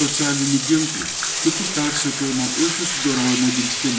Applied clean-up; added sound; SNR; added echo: none; Bathtub (filling or washing); 2 dB; reverberation time 0.6 s.